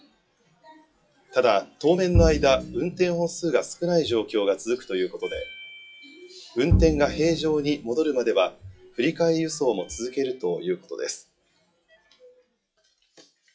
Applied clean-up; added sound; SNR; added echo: classical method WPE with log-MMSE.